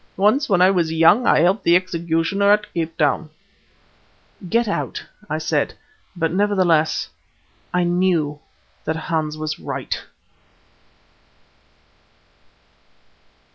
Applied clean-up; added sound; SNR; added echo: none; none; none; none.